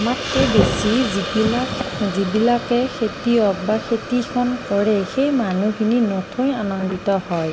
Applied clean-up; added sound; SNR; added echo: none; Thunder / Rain + Hiss; 7 dB; none.